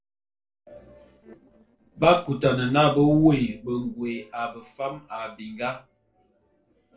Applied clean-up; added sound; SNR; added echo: neural separator model SepFormer DNS4.